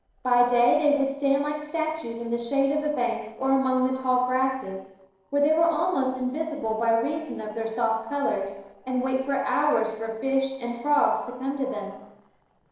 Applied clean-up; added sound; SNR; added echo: neural separator model SepFormer DNS4.